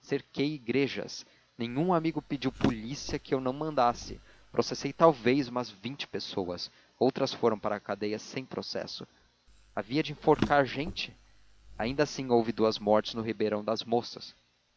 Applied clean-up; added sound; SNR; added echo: none; Drawer open or close; 12 dB; none.